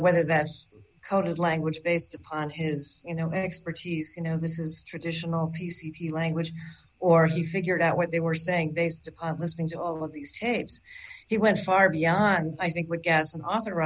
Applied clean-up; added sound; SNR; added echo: none; none; none; none.